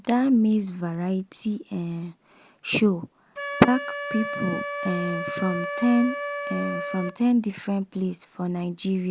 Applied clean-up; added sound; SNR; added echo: none; Wind instrument, woodwind instrument; 9 dB; none.